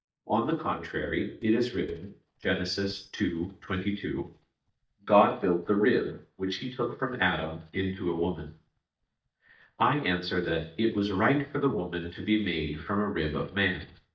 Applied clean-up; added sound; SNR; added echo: neural mask model DeepFilterNet 3.